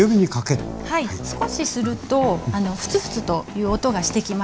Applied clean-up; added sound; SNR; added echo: none; Livestock, farm animals, working animals; 18 dB; none.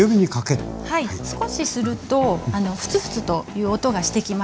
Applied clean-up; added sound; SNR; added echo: none; none; none; none.